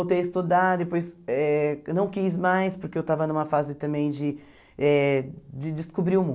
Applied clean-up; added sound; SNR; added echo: none; none; none; none.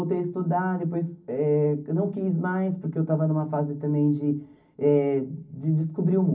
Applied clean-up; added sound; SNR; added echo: none; none; none; reverberation time 0.4 s.